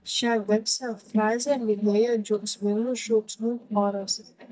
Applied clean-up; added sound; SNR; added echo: neural mask model DeepFilterNet 3.